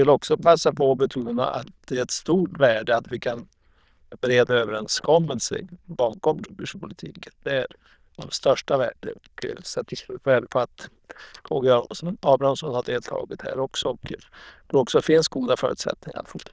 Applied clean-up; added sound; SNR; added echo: neural diffusion model UNIVERSE++.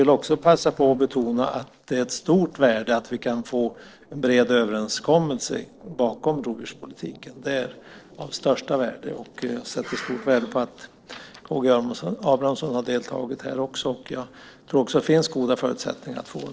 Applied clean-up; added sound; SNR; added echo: neural separator model SepFormer DNS4.